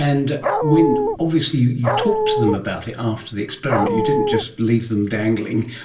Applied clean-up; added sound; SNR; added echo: none; Dog; -1 dB; reverberation time 0.3 s.